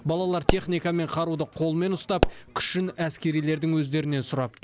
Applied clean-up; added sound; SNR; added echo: none; Explosion; 4 dB; none.